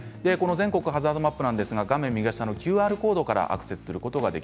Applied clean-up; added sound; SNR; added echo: none; none; none; none.